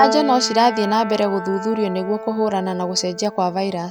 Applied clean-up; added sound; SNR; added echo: none; Piano; 8 dB; none.